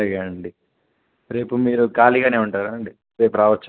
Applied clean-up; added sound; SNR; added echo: none; none; none; none.